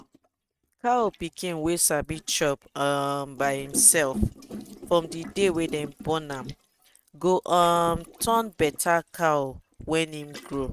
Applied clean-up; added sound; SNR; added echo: neural mask model RNNoise.